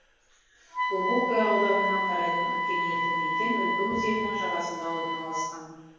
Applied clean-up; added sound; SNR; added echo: none; Wind instrument, woodwind instrument; -2 dB; reverberation time 1.3 s.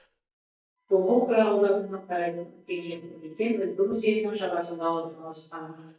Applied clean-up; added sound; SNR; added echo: neural mask model DeepFilterNet 3.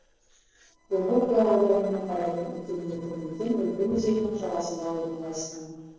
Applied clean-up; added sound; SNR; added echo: neural separator model SepFormer DNS4.